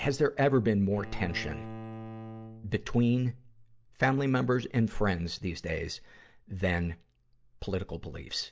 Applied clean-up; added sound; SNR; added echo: none; Bowed string instrument; 14 dB; none.